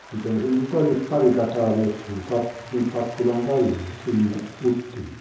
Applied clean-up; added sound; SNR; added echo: none; Applause; 20 dB; reverberation time 2.6 s.